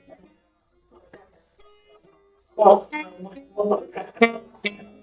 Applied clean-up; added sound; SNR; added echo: neural mask model DeepFilterNet 3.